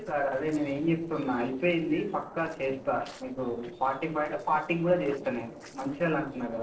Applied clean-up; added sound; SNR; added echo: neural separator model SepFormer DNS4.